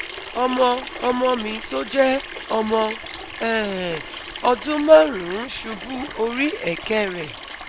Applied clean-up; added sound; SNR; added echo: none; Sink (filling or washing) / Water tap, faucet; 12 dB; none.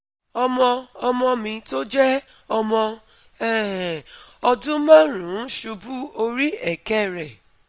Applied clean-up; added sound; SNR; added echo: none; none; none; none.